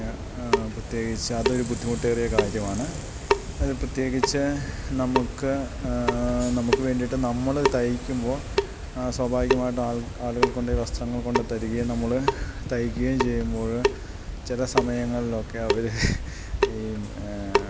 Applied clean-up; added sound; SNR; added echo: none; Drip / Sink (filling or washing) / Water tap, faucet; 2 dB; none.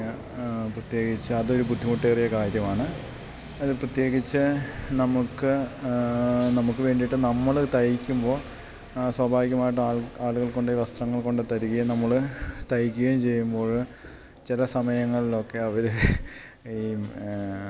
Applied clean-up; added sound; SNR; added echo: none; none; none; none.